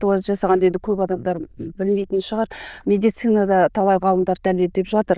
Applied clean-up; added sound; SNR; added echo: neural diffusion model UNIVERSE++.